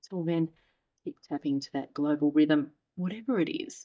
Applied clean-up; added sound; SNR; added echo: neural mask model DeepFilterNet 3.